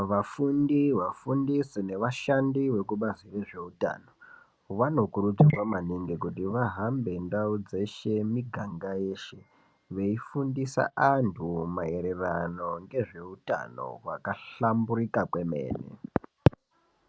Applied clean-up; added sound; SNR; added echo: none; none; none; none.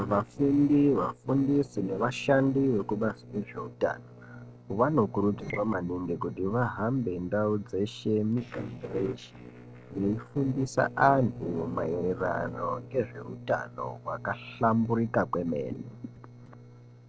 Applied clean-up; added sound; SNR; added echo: neural separator model SepFormer DNS4.